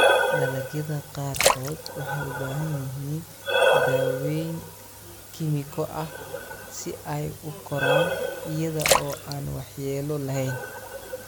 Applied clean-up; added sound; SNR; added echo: none; Breathing + Splash, splatter; -4 dB; none.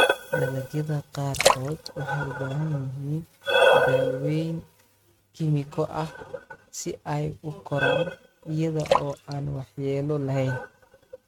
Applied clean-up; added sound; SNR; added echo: neural mask model RNNoise.